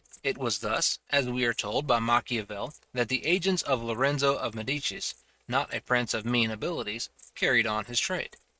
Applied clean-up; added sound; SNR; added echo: neural mask model RNNoise.